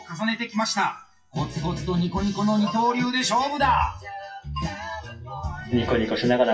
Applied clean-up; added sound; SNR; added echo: classical method WPE with log-MMSE.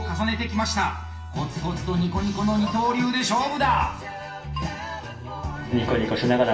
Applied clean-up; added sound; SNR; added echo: none; Keyboard (musical); 17 dB; reverberation time 0.9 s.